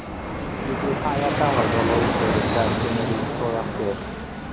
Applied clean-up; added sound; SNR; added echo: none; Fixed-wing aircraft, airplane; -3 dB; none.